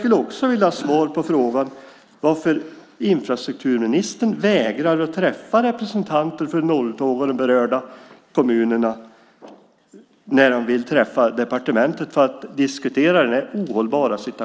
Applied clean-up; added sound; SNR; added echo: none; none; none; none.